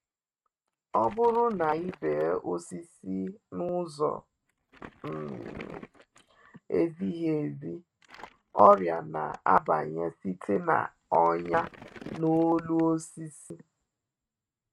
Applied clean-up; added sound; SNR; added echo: neural mask model RNNoise.